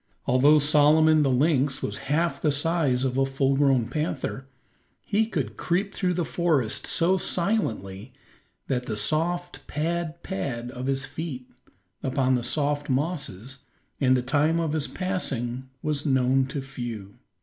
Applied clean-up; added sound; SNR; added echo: none; none; none; none.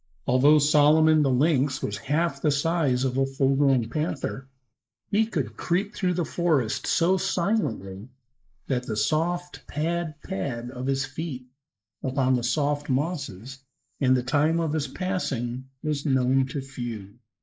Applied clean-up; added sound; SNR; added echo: neural mask model Resemble Enhance denoiser.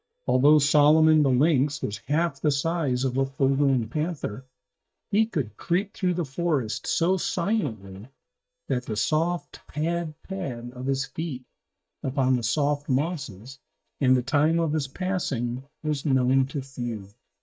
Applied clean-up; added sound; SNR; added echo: neural mask model DeepFilterNet 3.